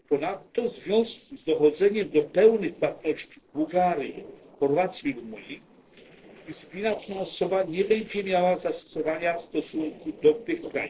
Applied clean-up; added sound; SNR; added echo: neural separator model SepFormer DNS4.